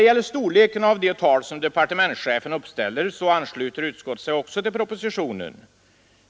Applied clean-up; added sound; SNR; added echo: none; none; none; none.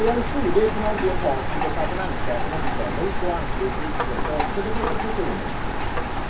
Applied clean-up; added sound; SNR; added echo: none; Rain; -3 dB; reverberation time 0.4 s.